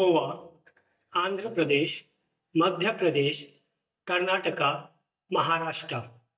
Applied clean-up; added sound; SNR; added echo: neural mask model DeepFilterNet 3.